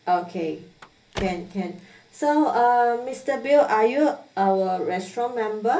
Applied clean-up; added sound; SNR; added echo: none; Car; 20 dB; reverberation time 0.3 s.